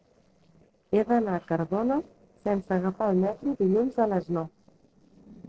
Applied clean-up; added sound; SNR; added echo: neural separator model SepFormer DNS4.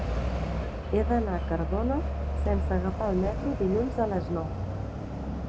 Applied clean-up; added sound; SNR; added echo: none; Alarm / Truck; 0 dB; none.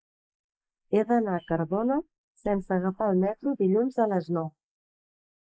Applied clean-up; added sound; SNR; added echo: neural mask model Resemble Enhance denoiser.